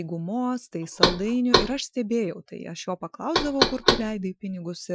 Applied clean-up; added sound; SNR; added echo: classical method Wiener filter.